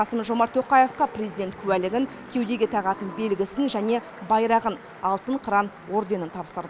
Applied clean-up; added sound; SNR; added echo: none; Burping, eructation; 19 dB; none.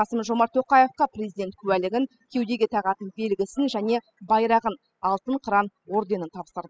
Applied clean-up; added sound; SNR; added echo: classical method spectral subtraction.